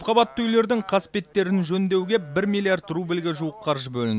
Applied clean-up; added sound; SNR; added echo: none; none; none; none.